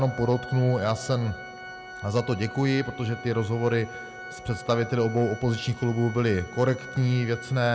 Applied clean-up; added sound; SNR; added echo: none; Organ; 15 dB; none.